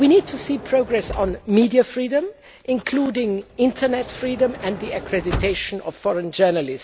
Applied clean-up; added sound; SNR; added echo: none; Sliding door / Motor vehicle (road); 14 dB; none.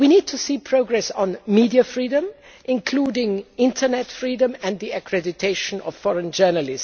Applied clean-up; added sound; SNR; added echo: none; none; none; none.